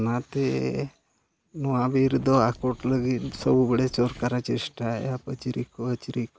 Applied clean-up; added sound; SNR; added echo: none; Wind; 18 dB; none.